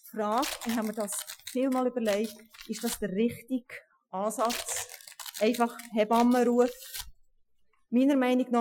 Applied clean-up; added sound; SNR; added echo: classical method Wiener filter.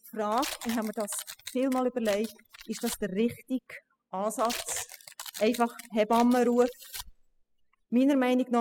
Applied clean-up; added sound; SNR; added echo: classical method spectral subtraction.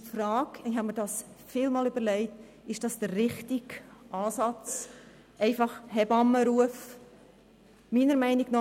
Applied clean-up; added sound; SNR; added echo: none; none; none; none.